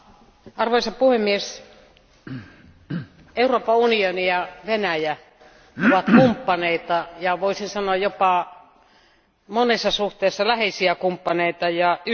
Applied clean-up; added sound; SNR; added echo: none; none; none; none.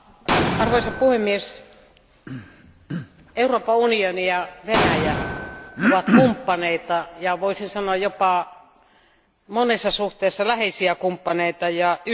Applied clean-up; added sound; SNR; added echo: none; Explosion; 2 dB; none.